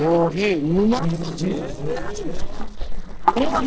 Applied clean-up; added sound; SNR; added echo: neural separator model SepFormer DNS4.